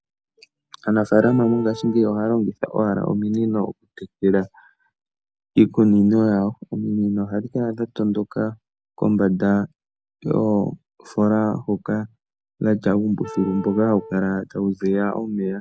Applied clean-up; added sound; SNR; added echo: none; Wind instrument, woodwind instrument; 16 dB; none.